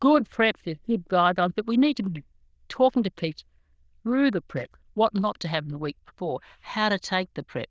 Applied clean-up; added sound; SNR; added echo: neural diffusion model UNIVERSE++.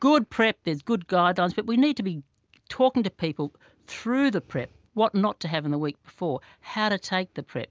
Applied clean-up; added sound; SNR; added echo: none; none; none; none.